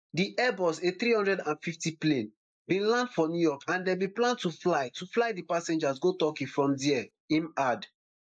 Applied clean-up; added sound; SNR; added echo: neural mask model Resemble Enhance denoiser.